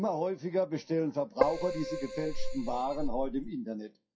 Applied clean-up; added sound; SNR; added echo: classical method WPE with log-MMSE.